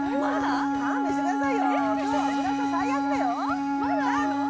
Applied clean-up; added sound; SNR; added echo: none; Wind instrument, woodwind instrument; -4 dB; none.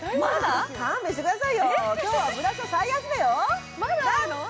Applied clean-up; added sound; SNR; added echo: none; none; none; none.